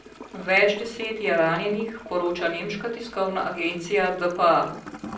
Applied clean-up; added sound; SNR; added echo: none; Toilet flush / Gurgling; 19 dB; reverberation time 0.6 s.